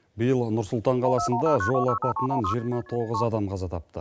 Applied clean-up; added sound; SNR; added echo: none; Telephone; 3 dB; none.